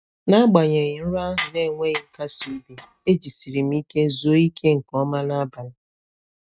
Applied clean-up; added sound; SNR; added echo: neural mask model RNNoise.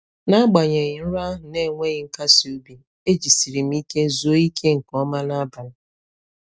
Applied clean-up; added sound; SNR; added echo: none; none; none; none.